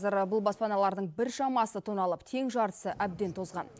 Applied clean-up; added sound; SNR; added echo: none; none; none; none.